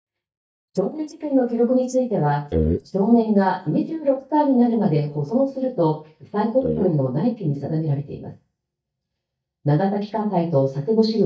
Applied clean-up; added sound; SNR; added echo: neural mask model DeepFilterNet 3.